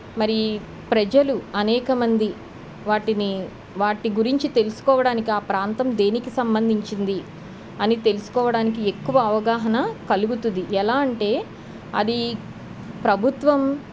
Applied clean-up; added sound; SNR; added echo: none; none; none; none.